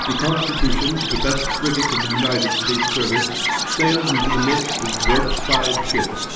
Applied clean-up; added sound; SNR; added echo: none; Chirp, tweet; 0 dB; reverberation time 1.0 s.